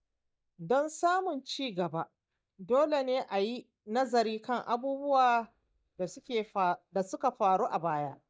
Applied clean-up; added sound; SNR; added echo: neural mask model DeepFilterNet 3.